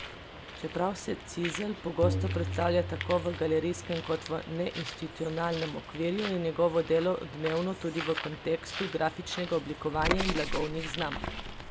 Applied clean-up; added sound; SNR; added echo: none; Bird + Tabla; 6 dB; none.